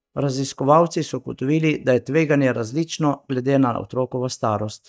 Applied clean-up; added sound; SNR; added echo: neural mask model DeepFilterNet 3.